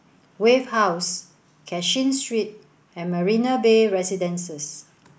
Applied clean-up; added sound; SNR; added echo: none; none; none; none.